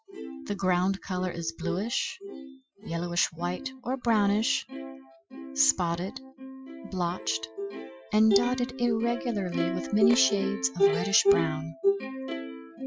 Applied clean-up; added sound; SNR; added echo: classical method Wiener filter.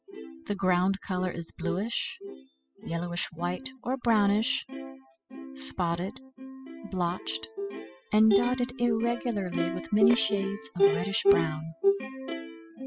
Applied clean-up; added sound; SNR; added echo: classical method spectral subtraction.